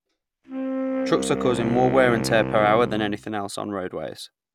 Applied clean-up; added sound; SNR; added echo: none; Wind instrument, woodwind instrument; 5 dB; none.